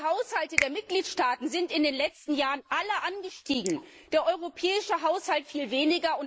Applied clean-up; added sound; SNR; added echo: neural mask model Resemble Enhance denoiser.